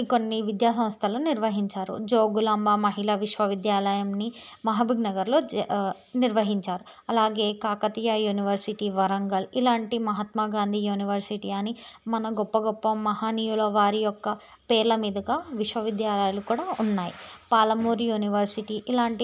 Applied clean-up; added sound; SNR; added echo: none; none; none; none.